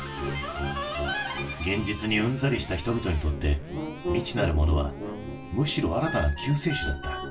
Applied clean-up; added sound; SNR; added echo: none; Electric guitar; 17 dB; reverberation time 0.2 s.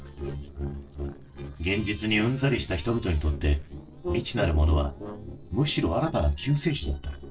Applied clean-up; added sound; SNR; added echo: neural separator model SepFormer DNS4.